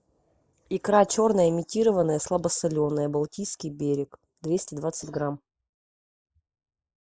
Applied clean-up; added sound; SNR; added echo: neural mask model Resemble Enhance denoiser.